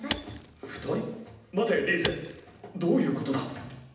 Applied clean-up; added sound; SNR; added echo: none; Shatter / Crushing; 12 dB; reverberation time 0.8 s.